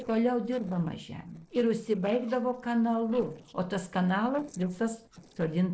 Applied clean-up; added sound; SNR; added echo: neural separator model SepFormer DNS4.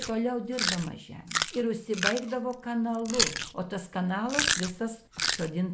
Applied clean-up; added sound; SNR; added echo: none; Chewing, mastication; 2 dB; none.